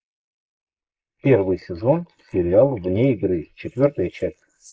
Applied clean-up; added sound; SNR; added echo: neural mask model Resemble Enhance denoiser.